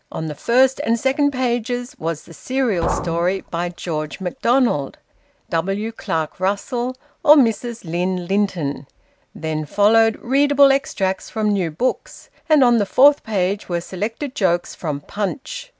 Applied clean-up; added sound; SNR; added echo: none; Liquid; 10 dB; none.